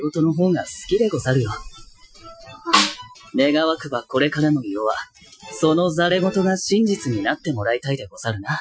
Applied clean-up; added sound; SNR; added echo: classical method Wiener filter.